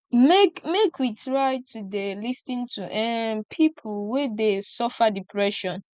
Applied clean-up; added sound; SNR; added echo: none; none; none; none.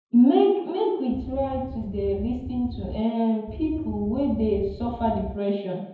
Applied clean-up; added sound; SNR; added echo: none; Wind; 11 dB; reverberation time 0.9 s.